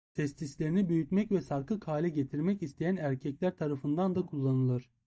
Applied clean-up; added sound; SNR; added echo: neural mask model DeepFilterNet 3.